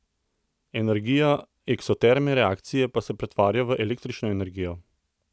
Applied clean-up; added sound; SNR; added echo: none; none; none; none.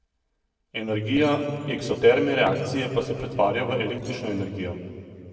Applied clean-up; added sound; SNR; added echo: neural separator model SepFormer DNS4.